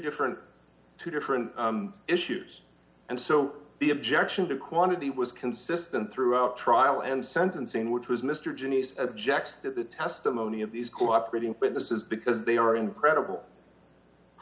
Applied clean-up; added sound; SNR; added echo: none; none; none; none.